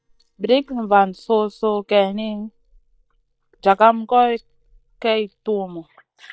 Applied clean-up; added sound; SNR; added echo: neural mask model DeepFilterNet 3.